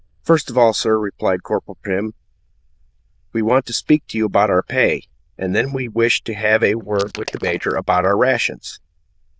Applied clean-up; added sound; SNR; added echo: neural diffusion model UNIVERSE++.